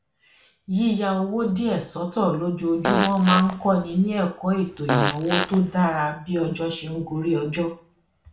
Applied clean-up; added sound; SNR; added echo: none; Fart; 4 dB; reverberation time 0.4 s.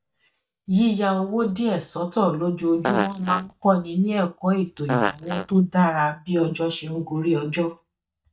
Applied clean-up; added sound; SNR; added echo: neural mask model DeepFilterNet 3.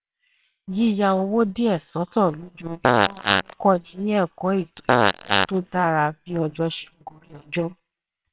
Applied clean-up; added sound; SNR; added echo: neural separator model SepFormer WHAMR!.